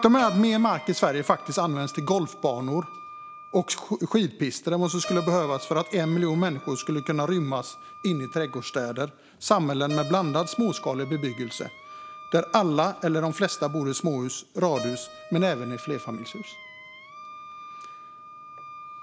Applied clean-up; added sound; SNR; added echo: none; Wind instrument, woodwind instrument + Keyboard (musical); 15 dB; none.